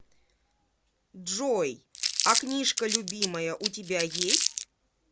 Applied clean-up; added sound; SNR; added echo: none; Crumpling, crinkling; -2 dB; none.